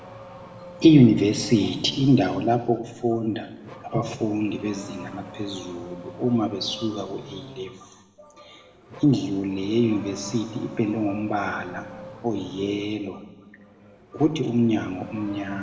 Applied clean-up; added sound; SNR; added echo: none; Accelerating, revving, vroom / Car; 18 dB; reverberation time 1.4 s.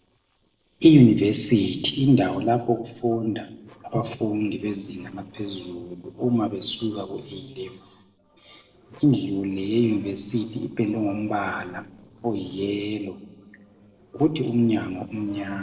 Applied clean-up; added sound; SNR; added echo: neural separator model SepFormer DNS4.